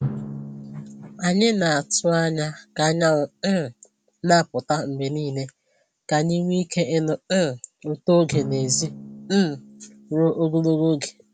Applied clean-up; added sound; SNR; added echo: none; Drum; 15 dB; none.